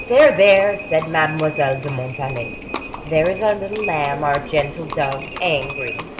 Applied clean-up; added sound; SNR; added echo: none; Livestock, farm animals, working animals; 11 dB; none.